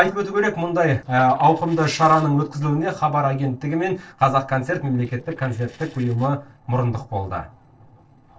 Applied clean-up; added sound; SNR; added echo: neural separator model SepFormer DNS4.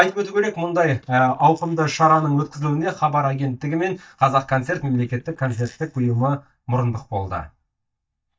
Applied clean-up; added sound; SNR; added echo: neural mask model DeepFilterNet 3.